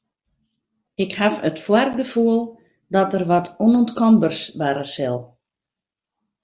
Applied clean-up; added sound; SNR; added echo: none; none; none; none.